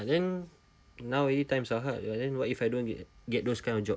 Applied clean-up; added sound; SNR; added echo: none; none; none; none.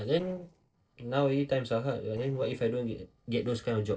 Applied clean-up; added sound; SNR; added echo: neural separator model SepFormer DNS4.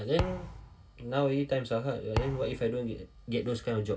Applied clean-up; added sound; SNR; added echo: none; Thump, thud; 8 dB; reverberation time 0.2 s.